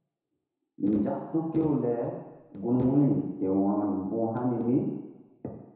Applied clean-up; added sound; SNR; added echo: none; none; none; reverberation time 1.0 s.